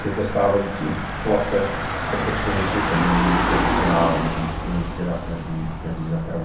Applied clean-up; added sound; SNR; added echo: none; Engine / Car; 1 dB; reverberation time 0.6 s.